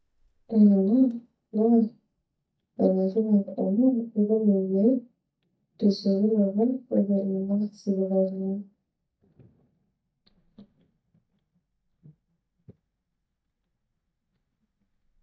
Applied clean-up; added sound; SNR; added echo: neural mask model DeepFilterNet 3.